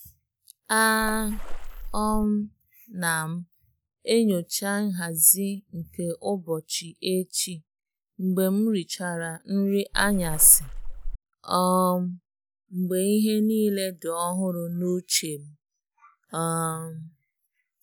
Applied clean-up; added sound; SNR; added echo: none; Water / Splash, splatter; 3 dB; none.